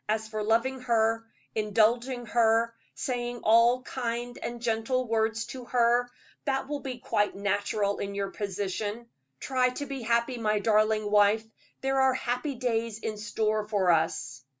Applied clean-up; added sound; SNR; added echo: none; none; none; none.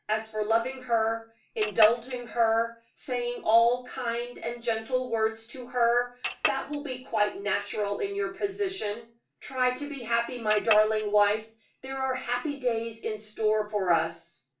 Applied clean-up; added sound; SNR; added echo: none; Chink, clink; 7 dB; reverberation time 0.3 s.